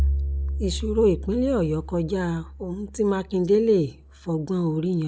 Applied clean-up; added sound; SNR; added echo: none; Bowed string instrument; 7 dB; none.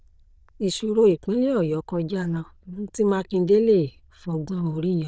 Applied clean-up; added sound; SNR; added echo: neural diffusion model UNIVERSE++.